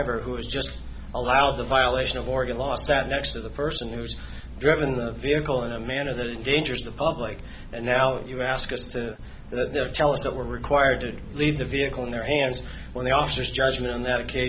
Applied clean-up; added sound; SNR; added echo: none; Animal; 18 dB; none.